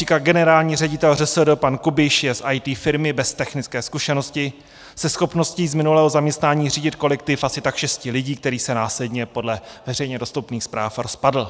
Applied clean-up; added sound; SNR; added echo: none; none; none; none.